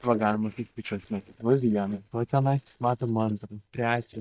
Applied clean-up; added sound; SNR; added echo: neural mask model DeepFilterNet 3.